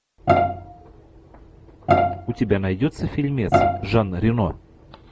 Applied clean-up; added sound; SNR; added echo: none; Bowed string instrument; -3 dB; none.